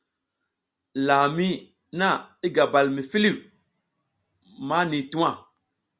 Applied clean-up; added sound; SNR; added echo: none; none; none; none.